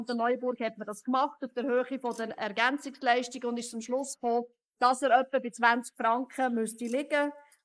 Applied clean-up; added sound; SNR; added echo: neural mask model Resemble Enhance denoiser.